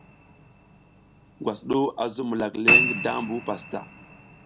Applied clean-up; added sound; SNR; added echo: none; Piano; -2 dB; none.